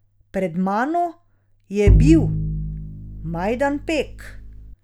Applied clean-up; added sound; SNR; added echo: none; Bowed string instrument; -2 dB; none.